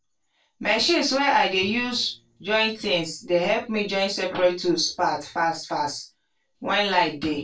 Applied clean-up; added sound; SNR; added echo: neural separator model SepFormer DNS4.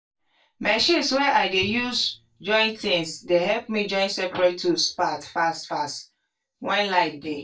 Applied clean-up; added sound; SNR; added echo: neural mask model DeepFilterNet 3.